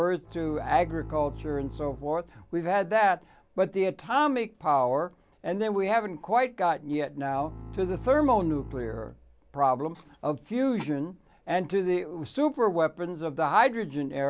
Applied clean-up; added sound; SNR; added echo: none; Bowed string instrument; 14 dB; none.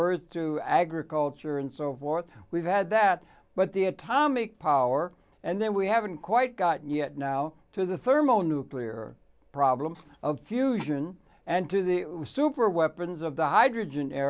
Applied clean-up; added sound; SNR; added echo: none; none; none; none.